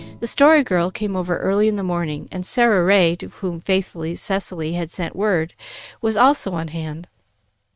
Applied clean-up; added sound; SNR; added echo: neural mask model RNNoise.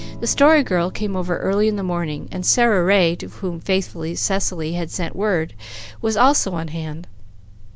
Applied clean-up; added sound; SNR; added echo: none; Electric guitar / Strum; 20 dB; none.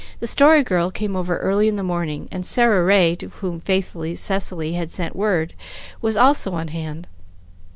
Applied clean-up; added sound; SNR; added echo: none; none; none; none.